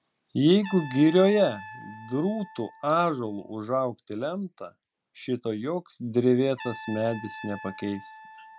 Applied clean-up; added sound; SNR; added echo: none; Trumpet; 18 dB; none.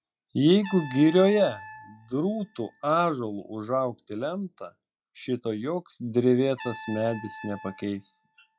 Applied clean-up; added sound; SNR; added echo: classical method log-MMSE.